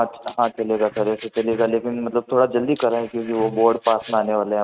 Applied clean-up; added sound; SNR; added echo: neural mask model RNNoise.